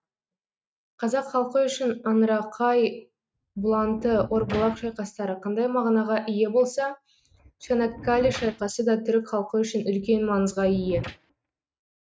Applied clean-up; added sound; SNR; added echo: neural mask model RNNoise.